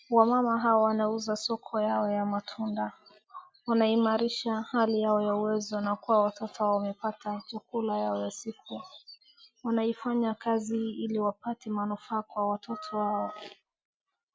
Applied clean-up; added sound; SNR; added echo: none; Wind instrument, woodwind instrument; 16 dB; none.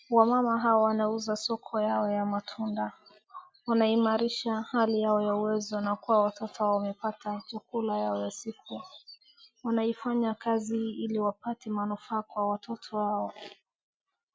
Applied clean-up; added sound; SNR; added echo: none; none; none; none.